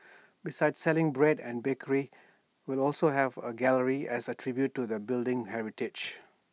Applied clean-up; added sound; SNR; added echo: none; none; none; none.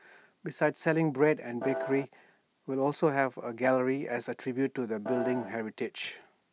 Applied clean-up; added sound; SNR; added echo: none; Piano; 4 dB; none.